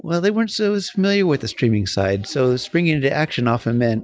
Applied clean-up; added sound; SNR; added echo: none; none; none; none.